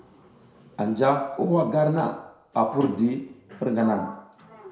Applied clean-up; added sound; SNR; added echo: none; Sliding door; 20 dB; reverberation time 0.6 s.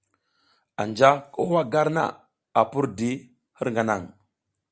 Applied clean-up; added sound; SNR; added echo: none; none; none; none.